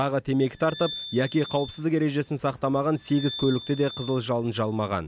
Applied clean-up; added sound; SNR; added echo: none; Glass; 15 dB; none.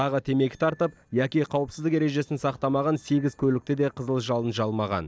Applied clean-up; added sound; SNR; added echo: neural separator model SepFormer DNS4.